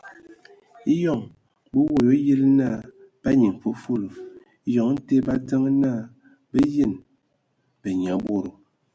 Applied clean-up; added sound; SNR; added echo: none; none; none; none.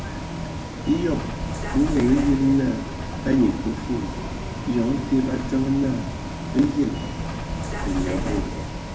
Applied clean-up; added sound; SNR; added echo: none; Bus; 5 dB; reverberation time 0.9 s.